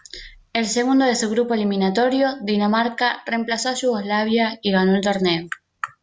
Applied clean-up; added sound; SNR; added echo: none; none; none; none.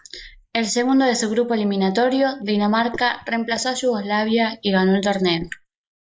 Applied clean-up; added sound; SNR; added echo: neural mask model Resemble Enhance denoiser.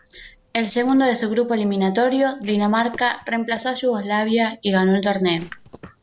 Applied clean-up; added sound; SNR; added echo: neural separator model SepFormer DNS4.